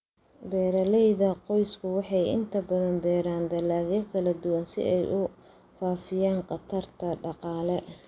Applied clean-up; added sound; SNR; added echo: none; none; none; none.